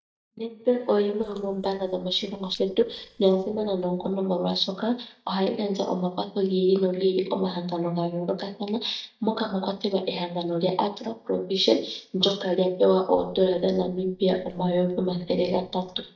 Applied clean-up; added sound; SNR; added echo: neural mask model DeepFilterNet 3.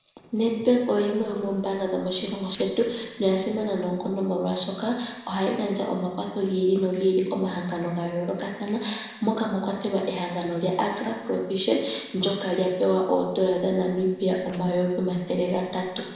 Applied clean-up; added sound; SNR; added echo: neural separator model SepFormer DNS4.